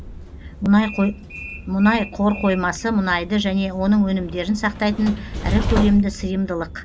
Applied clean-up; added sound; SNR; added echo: none; Train; 9 dB; none.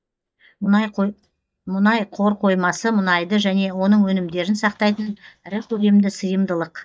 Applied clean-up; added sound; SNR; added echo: neural mask model DeepFilterNet 3.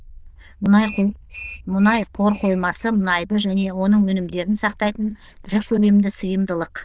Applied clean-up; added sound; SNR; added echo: neural diffusion model UNIVERSE++.